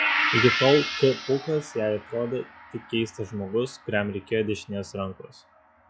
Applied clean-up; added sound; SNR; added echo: classical method log-MMSE.